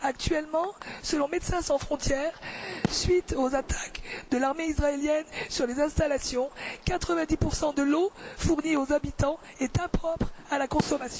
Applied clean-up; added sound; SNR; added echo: none; Fireworks; 15 dB; none.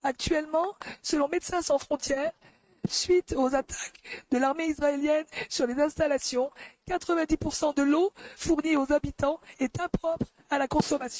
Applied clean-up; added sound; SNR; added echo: neural mask model RNNoise.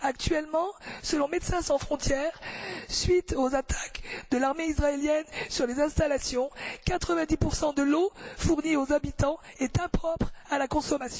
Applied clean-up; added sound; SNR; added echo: none; none; none; none.